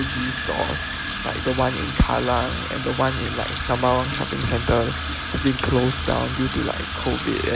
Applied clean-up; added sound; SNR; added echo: none; Sink (filling or washing) / Water tap, faucet; 2 dB; none.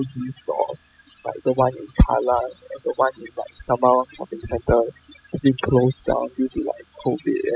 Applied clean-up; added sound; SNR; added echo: classical method spectral subtraction.